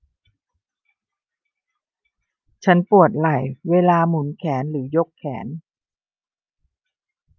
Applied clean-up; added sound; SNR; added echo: none; none; none; none.